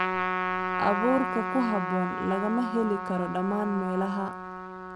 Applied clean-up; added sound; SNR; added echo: none; Trumpet; 2 dB; none.